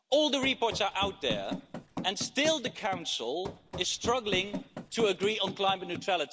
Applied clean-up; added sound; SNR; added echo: none; Run; 10 dB; none.